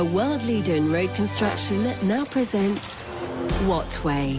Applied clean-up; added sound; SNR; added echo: none; Brass instrument; 16 dB; none.